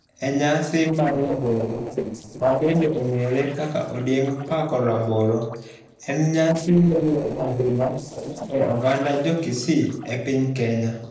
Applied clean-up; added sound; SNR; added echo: neural separator model SepFormer DNS4.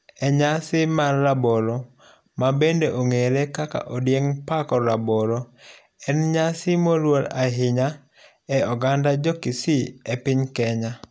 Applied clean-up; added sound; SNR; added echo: none; none; none; none.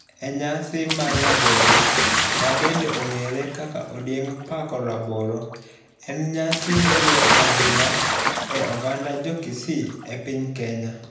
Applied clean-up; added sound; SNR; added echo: none; Bathtub (filling or washing) / Splash, splatter; -3 dB; reverberation time 0.8 s.